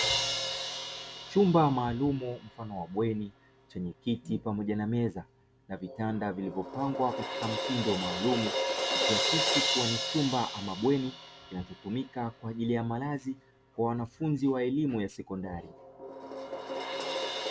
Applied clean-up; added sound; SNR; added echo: none; Crash cymbal; 4 dB; none.